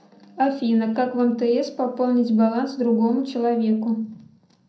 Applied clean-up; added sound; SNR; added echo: none; none; none; reverberation time 0.5 s.